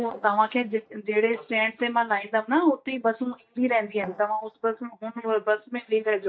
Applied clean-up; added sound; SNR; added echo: neural mask model DeepFilterNet 3.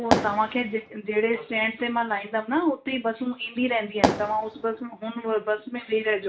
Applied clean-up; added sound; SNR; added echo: none; Fireworks; 1 dB; reverberation time 0.3 s.